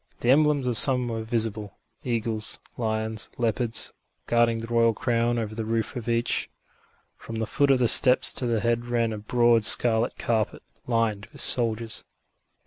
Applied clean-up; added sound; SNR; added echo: none; none; none; none.